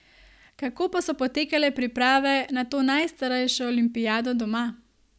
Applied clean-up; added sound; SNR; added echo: none; none; none; none.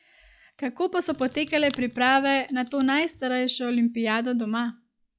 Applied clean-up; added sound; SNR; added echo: classical method log-MMSE.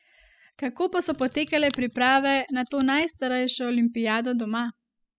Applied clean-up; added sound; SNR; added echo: classical method spectral subtraction.